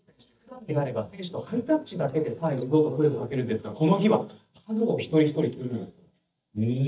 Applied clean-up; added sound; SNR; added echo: neural mask model DeepFilterNet 3.